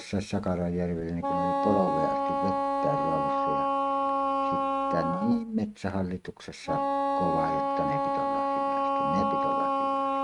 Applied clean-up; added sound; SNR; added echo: neural mask model RNNoise.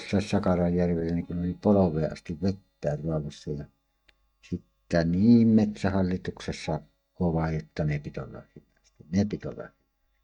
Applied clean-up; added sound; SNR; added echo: neural mask model DeepFilterNet 3.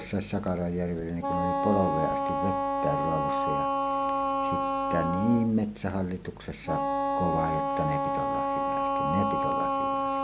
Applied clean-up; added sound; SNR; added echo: none; Wind instrument, woodwind instrument; -2 dB; none.